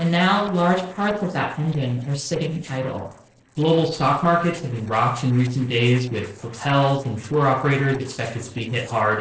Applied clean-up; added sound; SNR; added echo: neural separator model SepFormer DNS4.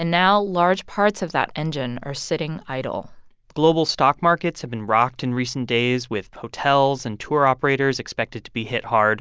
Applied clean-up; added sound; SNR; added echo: none; none; none; none.